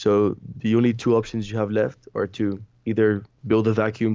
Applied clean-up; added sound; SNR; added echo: none; none; none; none.